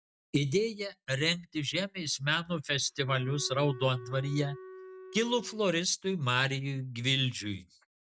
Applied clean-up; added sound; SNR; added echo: none; Wind instrument, woodwind instrument; 16 dB; none.